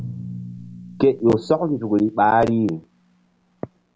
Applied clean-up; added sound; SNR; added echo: none; Drum; 17 dB; none.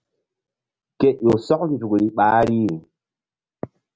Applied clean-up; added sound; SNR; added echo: none; none; none; none.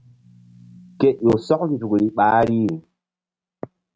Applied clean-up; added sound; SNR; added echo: neural mask model RNNoise.